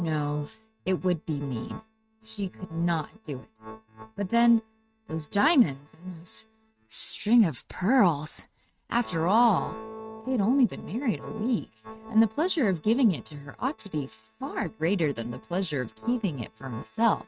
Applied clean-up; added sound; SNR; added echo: neural mask model RNNoise.